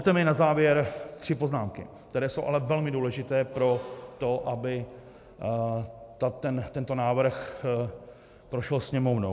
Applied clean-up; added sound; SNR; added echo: none; none; none; none.